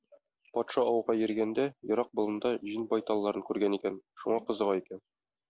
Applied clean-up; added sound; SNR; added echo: none; none; none; none.